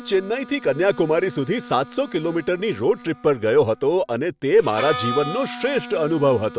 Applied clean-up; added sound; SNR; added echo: none; Harmonica; 14 dB; none.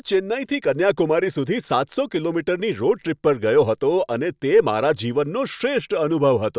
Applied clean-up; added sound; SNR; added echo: none; none; none; none.